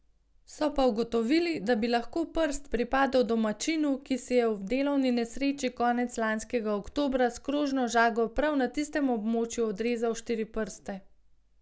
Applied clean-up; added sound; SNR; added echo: none; none; none; none.